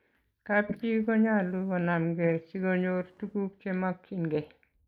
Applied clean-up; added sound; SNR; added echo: neural mask model Resemble Enhance denoiser.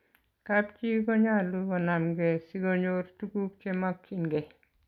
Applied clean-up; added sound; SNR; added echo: none; none; none; none.